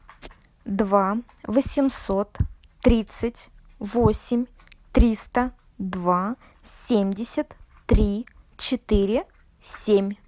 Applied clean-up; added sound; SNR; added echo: none; none; none; none.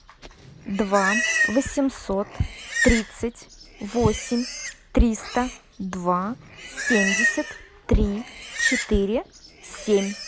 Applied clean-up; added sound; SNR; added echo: none; Livestock, farm animals, working animals; 5 dB; none.